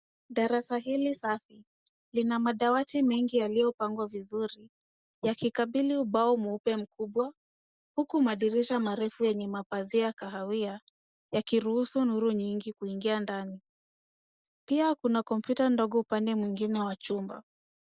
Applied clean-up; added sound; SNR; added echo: none; none; none; none.